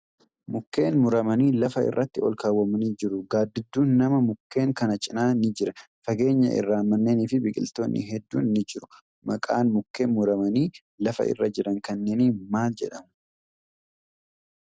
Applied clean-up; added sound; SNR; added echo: none; none; none; none.